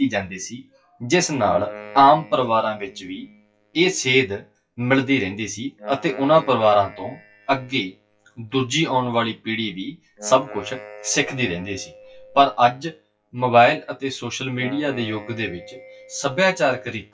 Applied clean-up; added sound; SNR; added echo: classical method WPE with log-MMSE.